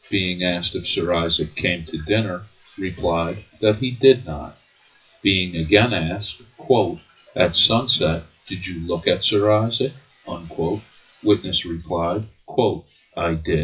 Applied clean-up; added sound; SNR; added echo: classical method WPE with log-MMSE.